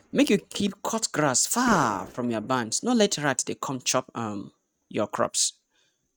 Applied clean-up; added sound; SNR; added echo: neural mask model RNNoise.